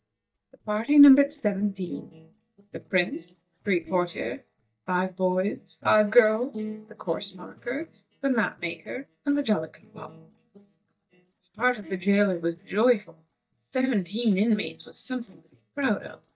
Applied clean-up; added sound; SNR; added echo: neural mask model DeepFilterNet 3.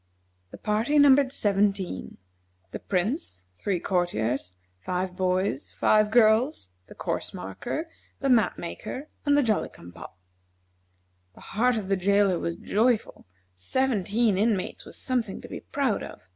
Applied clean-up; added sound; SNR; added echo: none; none; none; none.